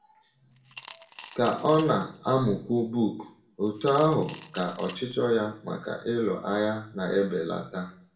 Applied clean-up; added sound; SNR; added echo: none; Coin (dropping) / Glass; 16 dB; reverberation time 0.4 s.